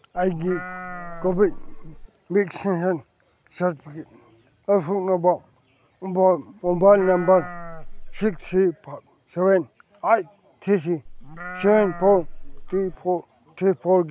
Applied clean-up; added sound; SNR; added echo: none; Livestock, farm animals, working animals; 11 dB; none.